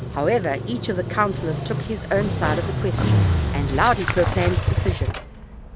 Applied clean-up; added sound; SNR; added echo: none; Motorcycle; -1 dB; none.